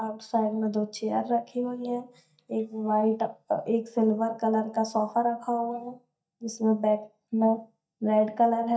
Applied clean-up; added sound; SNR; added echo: neural mask model DeepFilterNet 3.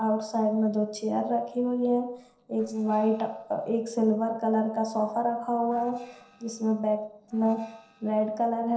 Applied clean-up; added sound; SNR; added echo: neural separator model SepFormer DNS4.